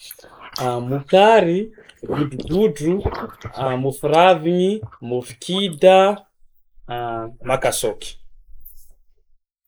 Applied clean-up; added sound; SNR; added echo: neural mask model Resemble Enhance denoiser.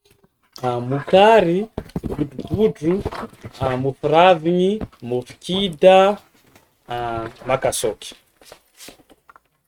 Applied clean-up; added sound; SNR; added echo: neural mask model RNNoise.